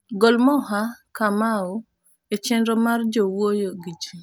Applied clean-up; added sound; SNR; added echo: none; none; none; none.